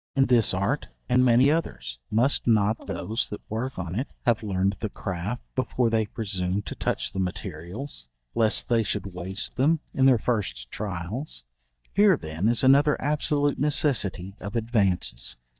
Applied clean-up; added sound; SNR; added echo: neural mask model DeepFilterNet 3.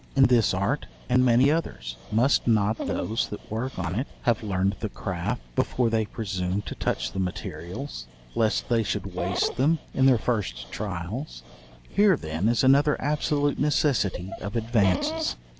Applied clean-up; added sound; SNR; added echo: none; Dog; 15 dB; none.